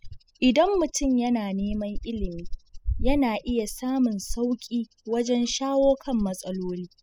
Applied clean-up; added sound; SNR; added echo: classical method spectral subtraction.